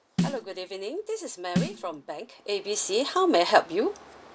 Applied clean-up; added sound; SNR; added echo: none; Snare drum; 6 dB; none.